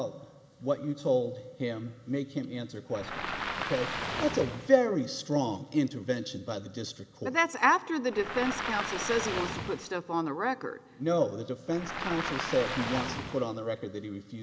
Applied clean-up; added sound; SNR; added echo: none; Waves, surf; 5 dB; none.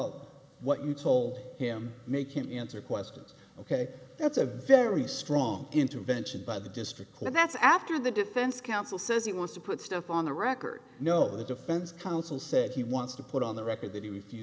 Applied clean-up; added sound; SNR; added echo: none; none; none; none.